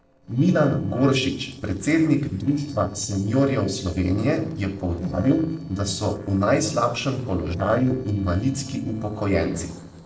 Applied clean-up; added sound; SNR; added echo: neural separator model SepFormer DNS4.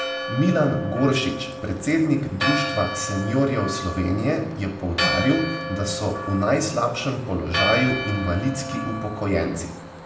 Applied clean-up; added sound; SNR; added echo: none; Church bell; 6 dB; reverberation time 0.7 s.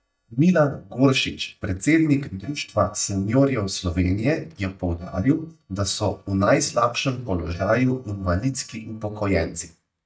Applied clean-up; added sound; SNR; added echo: neural mask model DeepFilterNet 3.